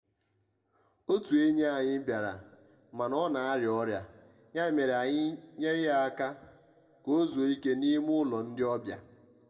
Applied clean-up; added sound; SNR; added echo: none; none; none; reverberation time 1.6 s.